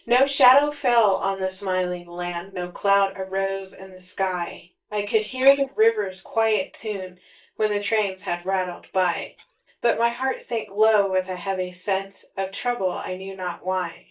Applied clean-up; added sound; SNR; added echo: neural mask model DeepFilterNet 3.